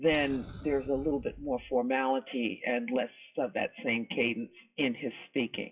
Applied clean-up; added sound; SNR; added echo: classical method WPE with log-MMSE.